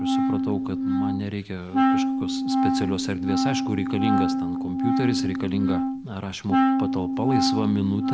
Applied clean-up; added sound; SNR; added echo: none; Wind instrument, woodwind instrument; -5 dB; none.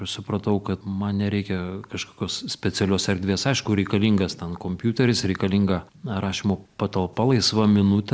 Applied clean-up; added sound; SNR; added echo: none; none; none; none.